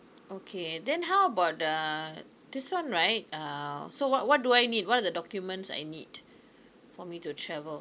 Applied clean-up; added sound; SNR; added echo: none; none; none; none.